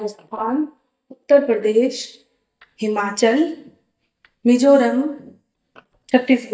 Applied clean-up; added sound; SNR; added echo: neural mask model DeepFilterNet 3.